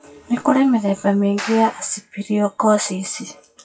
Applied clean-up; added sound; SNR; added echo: classical method WPE with log-MMSE.